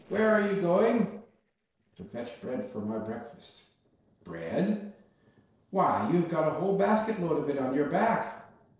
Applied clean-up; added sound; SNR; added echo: neural separator model SepFormer DNS4.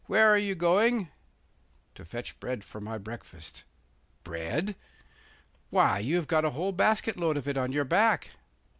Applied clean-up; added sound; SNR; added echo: none; none; none; none.